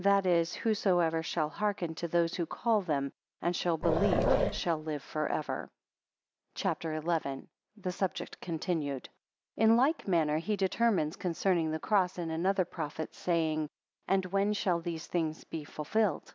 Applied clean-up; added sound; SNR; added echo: none; Growling; -1 dB; none.